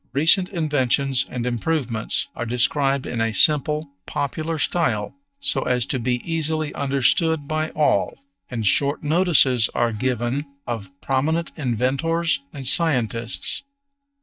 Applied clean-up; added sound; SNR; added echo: neural mask model DeepFilterNet 3.